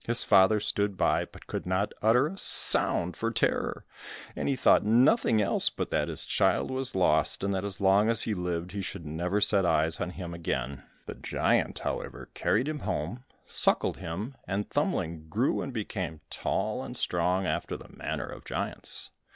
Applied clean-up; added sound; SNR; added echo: none; none; none; none.